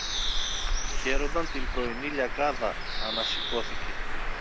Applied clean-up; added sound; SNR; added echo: none; Bird; -5 dB; none.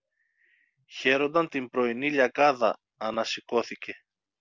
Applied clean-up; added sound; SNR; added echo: none; none; none; none.